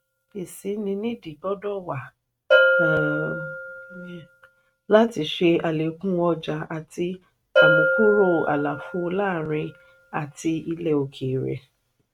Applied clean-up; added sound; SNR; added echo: neural mask model RNNoise.